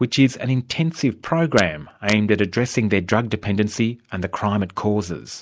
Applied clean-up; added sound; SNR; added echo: none; none; none; none.